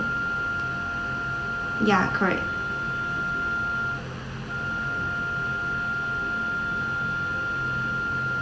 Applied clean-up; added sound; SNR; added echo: none; Wind instrument, woodwind instrument; -3 dB; reverberation time 1.6 s.